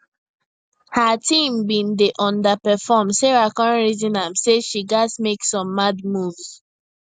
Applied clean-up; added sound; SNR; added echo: none; none; none; none.